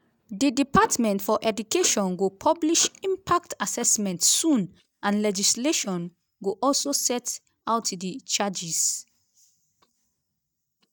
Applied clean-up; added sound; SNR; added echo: neural mask model DeepFilterNet 3.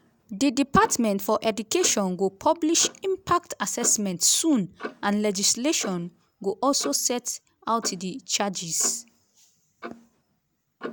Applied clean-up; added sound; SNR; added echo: none; Clock; 17 dB; none.